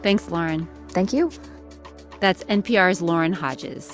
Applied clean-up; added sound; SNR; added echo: none; none; none; none.